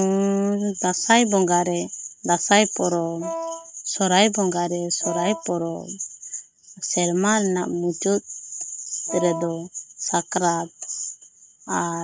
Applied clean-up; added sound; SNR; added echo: neural mask model RNNoise.